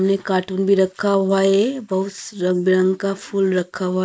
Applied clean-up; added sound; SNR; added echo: neural mask model Resemble Enhance denoiser.